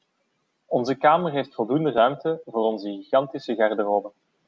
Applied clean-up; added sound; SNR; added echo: none; none; none; none.